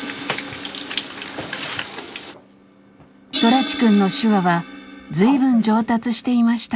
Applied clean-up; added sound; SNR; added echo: none; Crash cymbal; 11 dB; none.